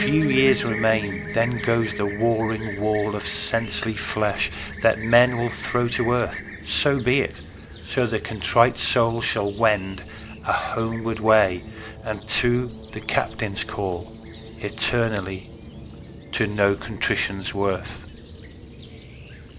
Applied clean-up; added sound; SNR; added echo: none; Fixed-wing aircraft, airplane + Piano; 11 dB; none.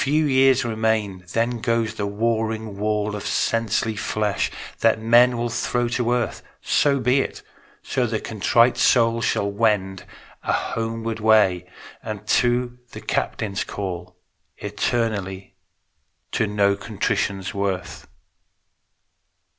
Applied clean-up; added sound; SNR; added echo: none; none; none; none.